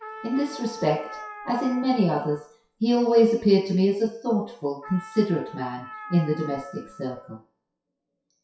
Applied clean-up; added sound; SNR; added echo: classical method WPE with log-MMSE.